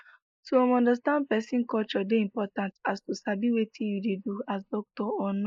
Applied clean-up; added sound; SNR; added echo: neural mask model Resemble Enhance denoiser.